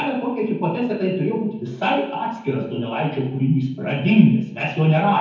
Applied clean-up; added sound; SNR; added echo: none; none; none; reverberation time 0.9 s.